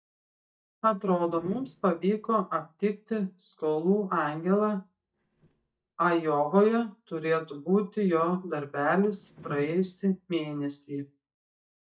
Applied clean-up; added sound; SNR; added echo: neural mask model DeepFilterNet 3.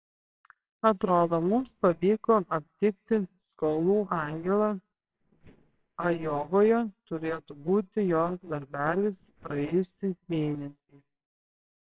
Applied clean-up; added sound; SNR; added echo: neural separator model SepFormer WHAMR!.